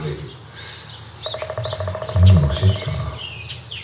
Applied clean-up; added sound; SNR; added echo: none; Bird vocalization, bird call, bird song; 10 dB; reverberation time 0.6 s.